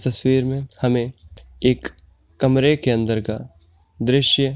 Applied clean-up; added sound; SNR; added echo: none; none; none; none.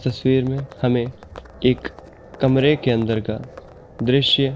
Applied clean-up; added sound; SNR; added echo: none; Livestock, farm animals, working animals; 20 dB; none.